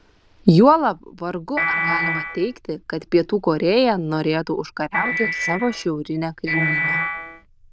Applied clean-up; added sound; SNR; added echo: neural diffusion model UNIVERSE++.